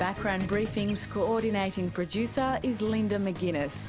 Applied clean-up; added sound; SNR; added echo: none; none; none; none.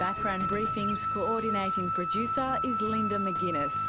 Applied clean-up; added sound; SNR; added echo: none; Wind instrument, woodwind instrument; -2 dB; none.